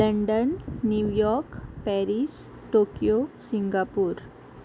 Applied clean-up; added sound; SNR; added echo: none; none; none; none.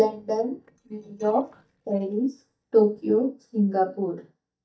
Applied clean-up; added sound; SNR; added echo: neural mask model DeepFilterNet 3.